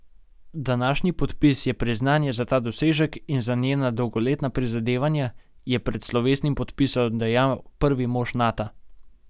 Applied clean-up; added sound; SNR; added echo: none; none; none; none.